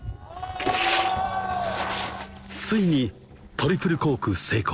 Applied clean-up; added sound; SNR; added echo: neural separator model SepFormer DNS4.